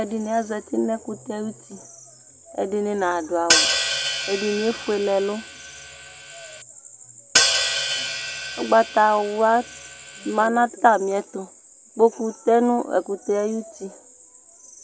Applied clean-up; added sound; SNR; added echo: none; Hi-hat; 1 dB; none.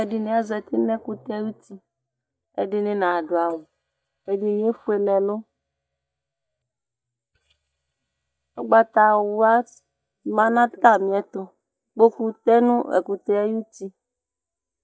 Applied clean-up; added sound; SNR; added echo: neural mask model DeepFilterNet 3.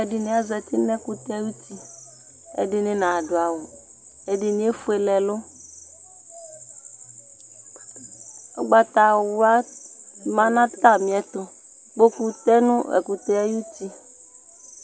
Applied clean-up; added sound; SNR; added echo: none; none; none; none.